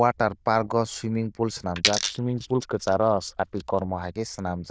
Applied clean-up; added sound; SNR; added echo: neural diffusion model UNIVERSE++.